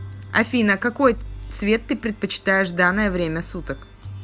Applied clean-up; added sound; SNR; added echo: none; none; none; none.